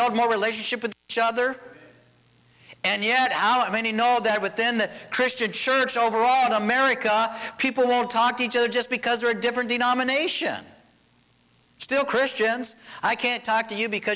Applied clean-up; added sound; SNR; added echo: none; none; none; none.